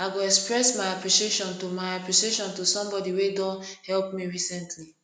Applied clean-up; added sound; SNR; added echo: none; none; none; none.